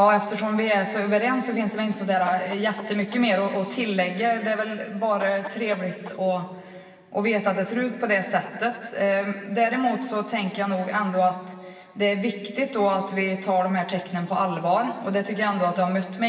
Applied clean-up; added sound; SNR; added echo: none; Chicken, rooster; 19 dB; reverberation time 2.5 s.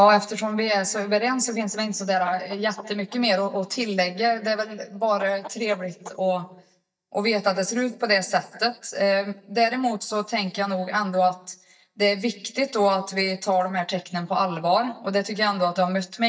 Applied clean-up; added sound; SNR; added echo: neural mask model DeepFilterNet 3.